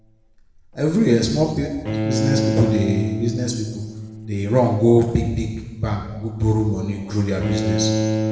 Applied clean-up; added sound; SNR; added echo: none; Bowed string instrument; 5 dB; reverberation time 1.2 s.